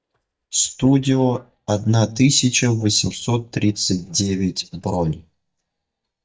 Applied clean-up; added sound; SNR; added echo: neural mask model DeepFilterNet 3.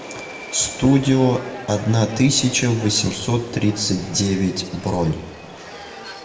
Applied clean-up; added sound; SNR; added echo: none; Subway, metro, underground; 15 dB; reverberation time 0.9 s.